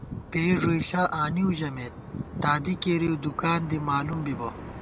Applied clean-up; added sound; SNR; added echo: none; Chirp, tweet; 14 dB; none.